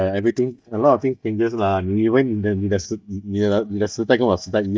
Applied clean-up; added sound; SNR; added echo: neural mask model DeepFilterNet 3.